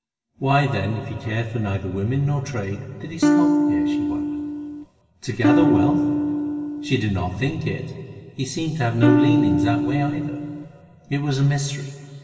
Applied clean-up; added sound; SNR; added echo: none; Electric guitar / Strum; -4 dB; reverberation time 2.9 s.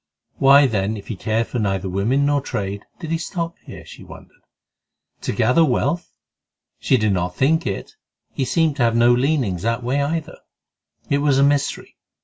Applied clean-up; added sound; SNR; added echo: none; none; none; none.